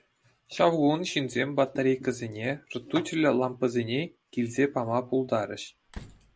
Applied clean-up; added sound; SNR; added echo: none; Slam; 17 dB; none.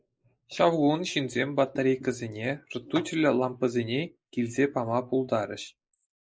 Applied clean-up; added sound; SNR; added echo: neural mask model Resemble Enhance denoiser.